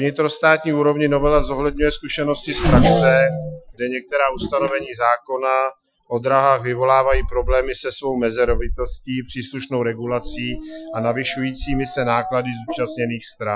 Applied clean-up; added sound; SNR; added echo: classical method Wiener filter.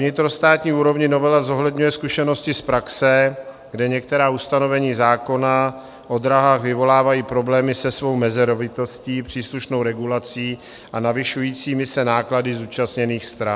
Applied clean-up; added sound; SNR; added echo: none; none; none; none.